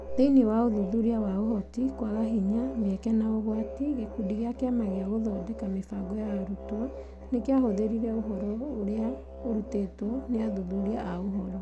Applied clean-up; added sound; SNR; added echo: none; Musical instrument; 11 dB; none.